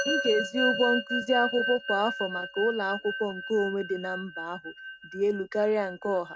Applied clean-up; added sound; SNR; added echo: neural mask model RNNoise.